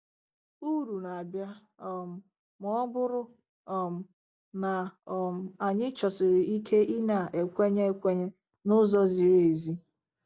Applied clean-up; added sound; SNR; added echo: none; none; none; none.